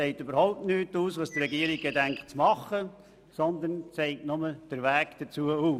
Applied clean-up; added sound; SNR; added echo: none; Bird; 12 dB; none.